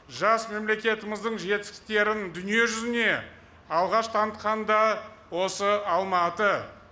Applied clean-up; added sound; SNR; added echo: none; none; none; none.